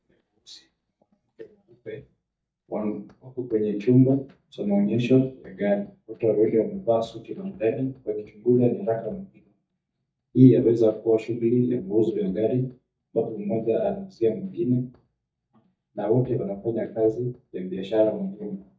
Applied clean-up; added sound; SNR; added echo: neural mask model DeepFilterNet 3.